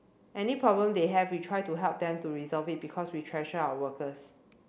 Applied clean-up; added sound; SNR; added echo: none; none; none; none.